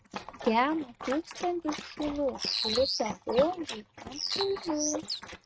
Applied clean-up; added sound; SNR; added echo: neural mask model RNNoise.